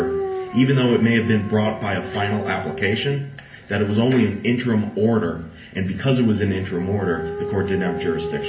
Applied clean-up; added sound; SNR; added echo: none; Dog; 11 dB; reverberation time 0.3 s.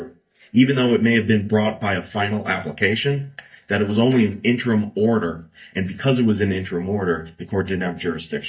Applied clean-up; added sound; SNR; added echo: neural mask model DeepFilterNet 3.